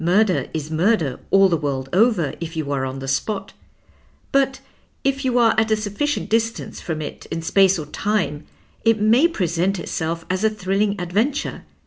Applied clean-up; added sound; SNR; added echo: none; none; none; none.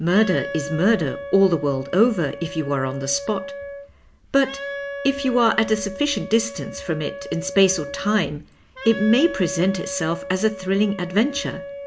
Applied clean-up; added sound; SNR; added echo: none; Wind instrument, woodwind instrument; 11 dB; none.